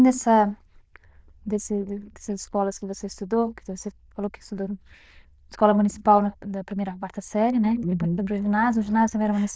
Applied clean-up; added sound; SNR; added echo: neural diffusion model UNIVERSE++.